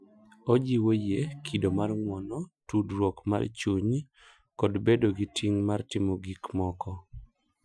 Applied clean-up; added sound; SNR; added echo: classical method Wiener filter.